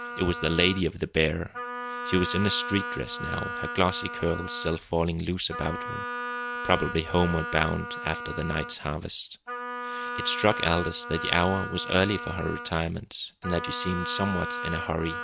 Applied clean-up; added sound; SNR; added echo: none; Wind instrument, woodwind instrument; 7 dB; none.